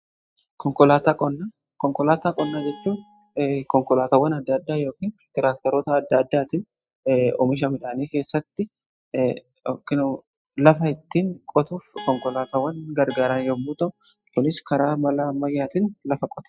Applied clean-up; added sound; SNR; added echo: classical method spectral subtraction.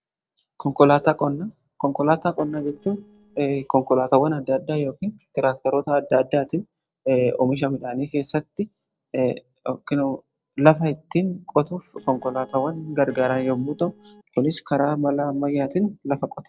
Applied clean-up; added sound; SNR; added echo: neural separator model SepFormer DNS4.